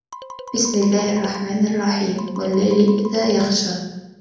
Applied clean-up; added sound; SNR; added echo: none; Marimba, xylophone; 17 dB; reverberation time 0.9 s.